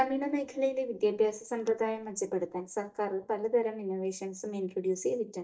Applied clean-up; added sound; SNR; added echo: neural mask model DeepFilterNet 3.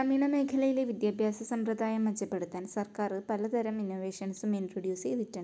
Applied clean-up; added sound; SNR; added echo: none; none; none; none.